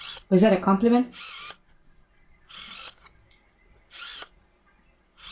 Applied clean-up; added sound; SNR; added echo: none; Camera; 20 dB; reverberation time 0.2 s.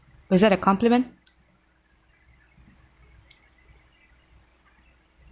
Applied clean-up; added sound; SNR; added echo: none; none; none; none.